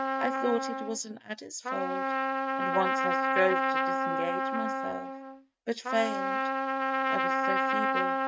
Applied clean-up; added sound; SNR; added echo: neural mask model RNNoise.